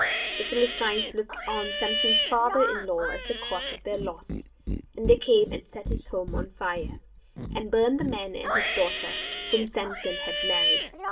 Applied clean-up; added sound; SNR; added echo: none; Livestock, farm animals, working animals; 2 dB; reverberation time 0.2 s.